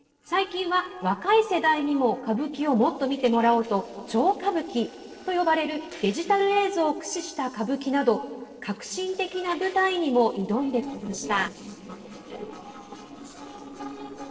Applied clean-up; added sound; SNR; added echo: neural separator model SepFormer DNS4.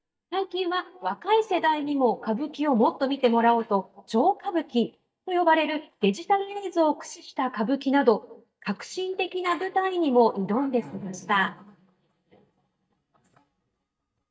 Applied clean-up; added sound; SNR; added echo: neural mask model DeepFilterNet 3.